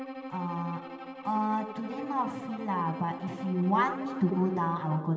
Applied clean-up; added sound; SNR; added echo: none; Bowed string instrument; 12 dB; reverberation time 2.5 s.